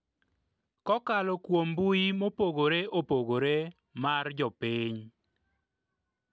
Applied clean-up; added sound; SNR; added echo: none; none; none; none.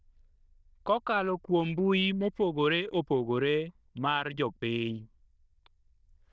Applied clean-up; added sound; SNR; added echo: neural diffusion model UNIVERSE++.